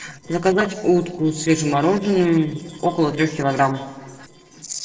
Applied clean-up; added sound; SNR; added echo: neural separator model SepFormer DNS4.